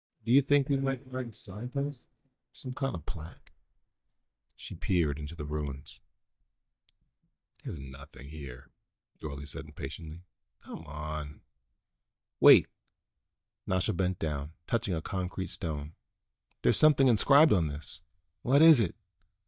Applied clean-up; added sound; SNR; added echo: neural mask model DeepFilterNet 3.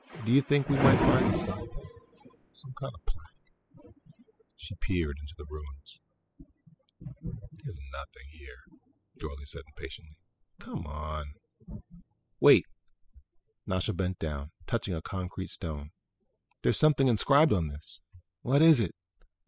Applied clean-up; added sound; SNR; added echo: classical method spectral subtraction.